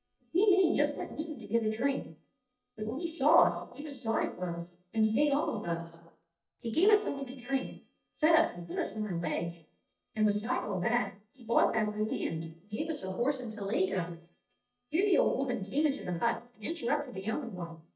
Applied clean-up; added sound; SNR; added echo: neural mask model DeepFilterNet 3.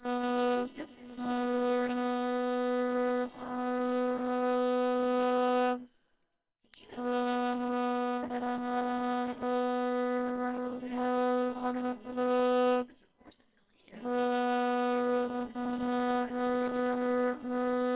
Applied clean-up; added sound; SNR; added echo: neural separator model SepFormer WHAMR!.